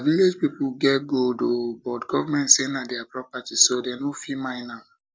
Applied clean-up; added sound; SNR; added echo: none; none; none; none.